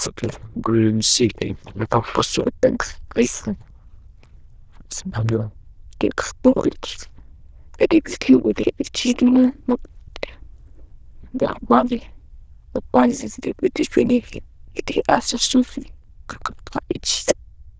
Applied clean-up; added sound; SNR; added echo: neural diffusion model UNIVERSE++.